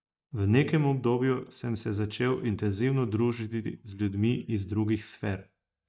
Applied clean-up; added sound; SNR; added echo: neural mask model DeepFilterNet 3.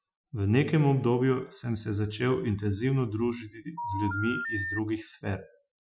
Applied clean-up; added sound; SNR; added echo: classical method Wiener filter.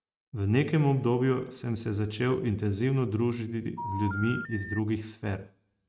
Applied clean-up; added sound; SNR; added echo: neural mask model RNNoise.